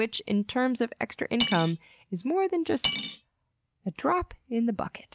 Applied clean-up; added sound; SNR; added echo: none; Cutlery, silverware / Dishes, pots, and pans; 6 dB; none.